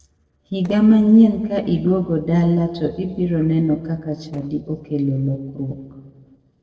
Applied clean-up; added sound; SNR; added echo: neural separator model SepFormer DNS4.